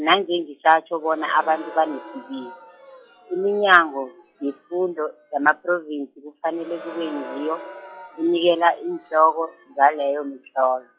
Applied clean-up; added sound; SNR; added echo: classical method log-MMSE.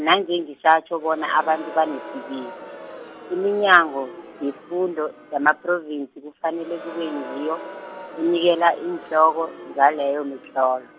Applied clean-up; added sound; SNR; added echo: none; Crowd; 16 dB; none.